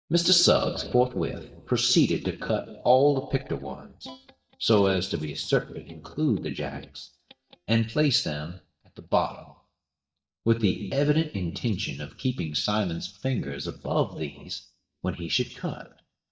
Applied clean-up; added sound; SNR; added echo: neural mask model DeepFilterNet 3.